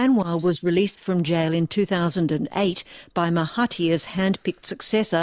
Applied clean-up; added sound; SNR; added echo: neural mask model Resemble Enhance denoiser.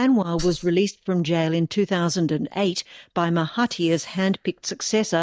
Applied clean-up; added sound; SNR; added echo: neural mask model DeepFilterNet 3.